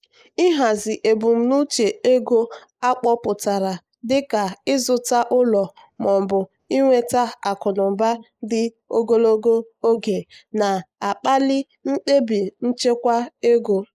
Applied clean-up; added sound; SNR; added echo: neural mask model Resemble Enhance denoiser.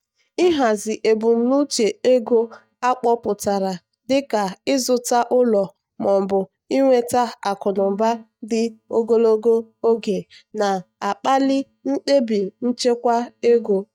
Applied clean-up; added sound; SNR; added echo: neural mask model DeepFilterNet 3.